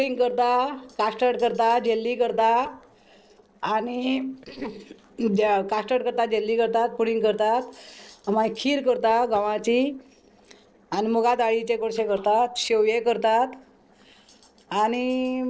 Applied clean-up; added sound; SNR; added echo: neural separator model SepFormer DNS4.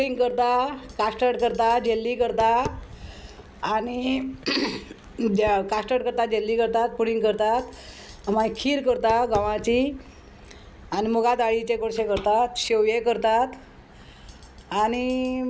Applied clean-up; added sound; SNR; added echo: none; Tap; 19 dB; none.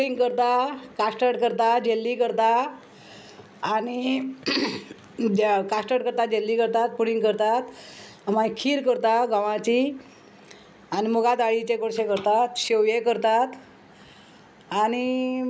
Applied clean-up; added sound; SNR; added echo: none; none; none; none.